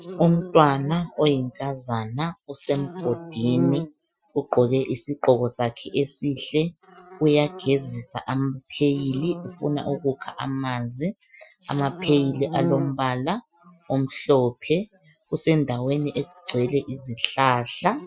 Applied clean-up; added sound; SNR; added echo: classical method Wiener filter.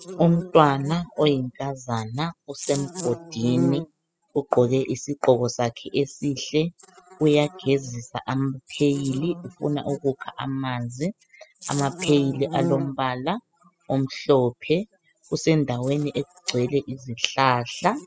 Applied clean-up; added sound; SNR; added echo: classical method spectral subtraction.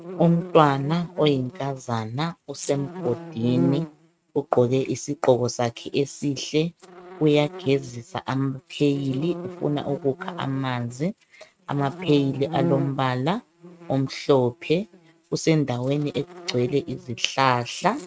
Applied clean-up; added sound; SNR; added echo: neural mask model RNNoise.